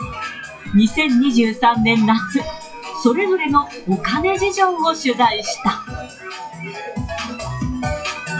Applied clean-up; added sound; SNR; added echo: classical method WPE with log-MMSE.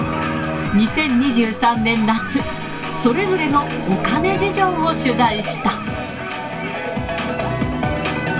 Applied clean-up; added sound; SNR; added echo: none; Bowed string instrument; 10 dB; reverberation time 0.2 s.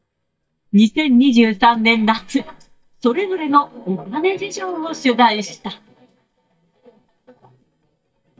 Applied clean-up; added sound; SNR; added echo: neural mask model DeepFilterNet 3.